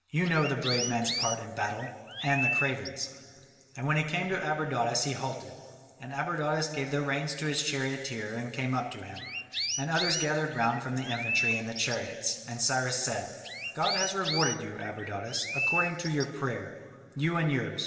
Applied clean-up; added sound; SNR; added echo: none; Chirp, tweet; 3 dB; reverberation time 2.9 s.